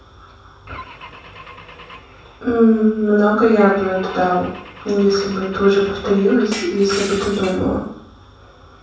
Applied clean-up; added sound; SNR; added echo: none; Glass / Engine / Car; 19 dB; reverberation time 0.7 s.